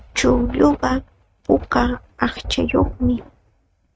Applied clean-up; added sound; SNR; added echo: neural mask model RNNoise.